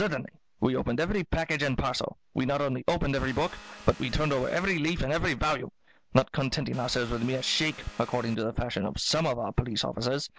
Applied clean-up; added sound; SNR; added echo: none; Vehicle; 18 dB; none.